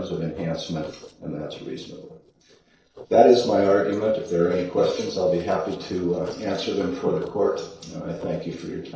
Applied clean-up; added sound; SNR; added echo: neural separator model SepFormer DNS4.